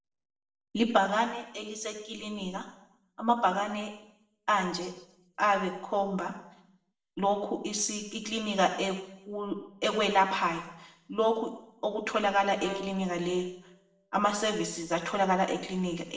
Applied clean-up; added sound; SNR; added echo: neural separator model SepFormer DNS4.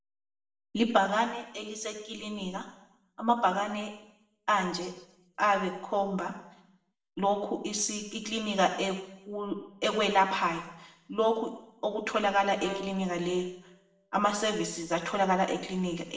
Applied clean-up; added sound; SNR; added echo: none; Bowed string instrument; 15 dB; reverberation time 0.8 s.